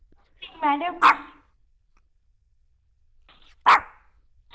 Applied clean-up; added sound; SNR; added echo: neural diffusion model UNIVERSE++.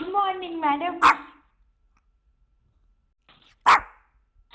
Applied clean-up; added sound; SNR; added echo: none; Dog; -5 dB; none.